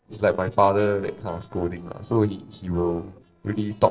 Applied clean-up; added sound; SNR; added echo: neural separator model SepFormer DNS4.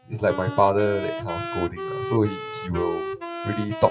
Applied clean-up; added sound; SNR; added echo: classical method WPE with log-MMSE.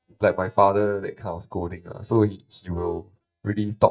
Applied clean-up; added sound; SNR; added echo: neural mask model DeepFilterNet 3.